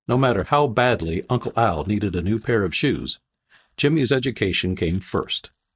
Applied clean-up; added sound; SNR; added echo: neural mask model DeepFilterNet 3.